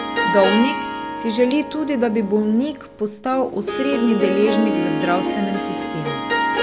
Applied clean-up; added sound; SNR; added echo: none; Harp; 3 dB; none.